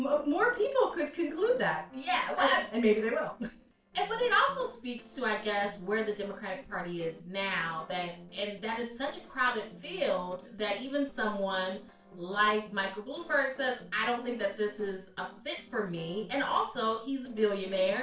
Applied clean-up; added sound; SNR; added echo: neural separator model SepFormer DNS4.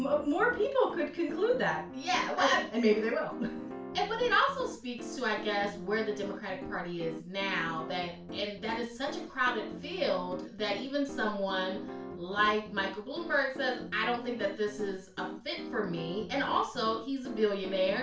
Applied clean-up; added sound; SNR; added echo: none; Piano; 11 dB; reverberation time 0.4 s.